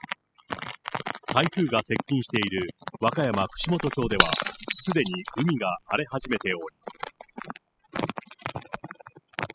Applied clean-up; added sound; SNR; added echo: classical method spectral subtraction.